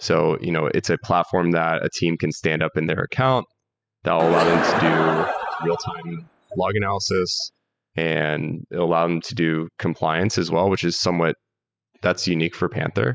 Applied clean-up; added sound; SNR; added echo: classical method spectral subtraction.